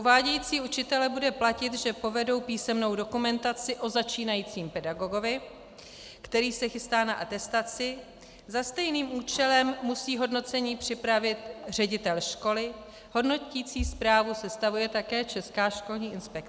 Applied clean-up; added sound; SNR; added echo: none; none; none; none.